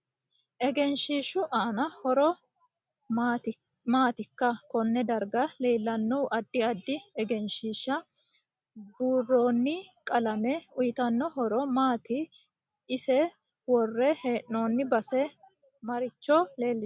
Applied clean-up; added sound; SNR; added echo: none; none; none; none.